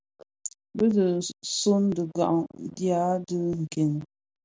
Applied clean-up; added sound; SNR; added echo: none; none; none; none.